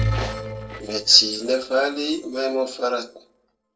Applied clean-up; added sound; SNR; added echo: neural separator model SepFormer DNS4.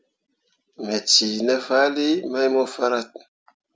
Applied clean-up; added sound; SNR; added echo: none; none; none; none.